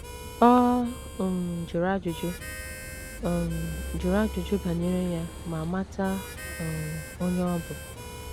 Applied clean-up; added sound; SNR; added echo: none; Car passing by / Idling / Accelerating, revving, vroom + Harmonica; 10 dB; none.